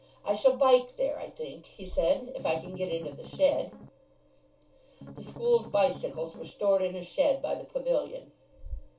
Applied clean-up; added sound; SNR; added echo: none; Strum; 16 dB; reverberation time 0.2 s.